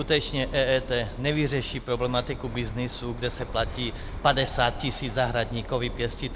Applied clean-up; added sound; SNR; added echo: none; Bird; 9 dB; none.